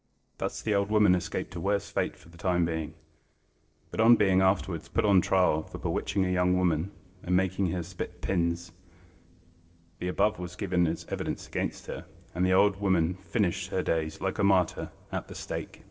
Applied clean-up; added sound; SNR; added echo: neural separator model SepFormer DNS4.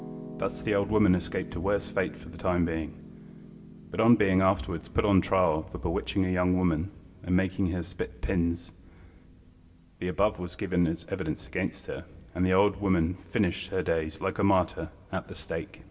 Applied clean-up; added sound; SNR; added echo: none; Piano; 19 dB; reverberation time 2.4 s.